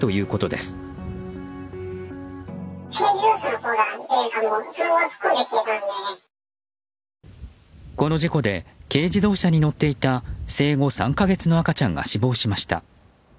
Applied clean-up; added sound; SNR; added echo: none; none; none; none.